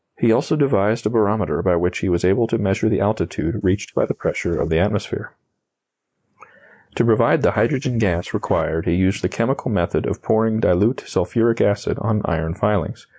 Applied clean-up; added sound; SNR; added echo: neural mask model Resemble Enhance denoiser.